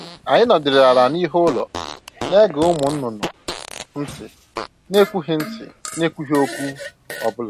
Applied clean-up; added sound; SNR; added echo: none; Fart; 13 dB; none.